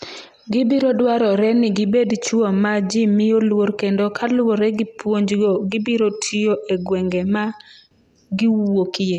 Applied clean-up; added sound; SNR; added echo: none; none; none; none.